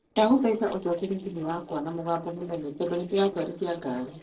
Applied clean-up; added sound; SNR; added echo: neural separator model SepFormer DNS4.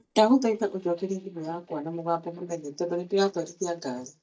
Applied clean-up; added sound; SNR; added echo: neural mask model DeepFilterNet 3.